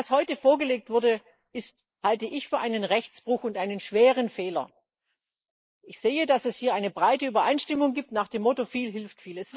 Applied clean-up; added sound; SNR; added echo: neural mask model Resemble Enhance denoiser.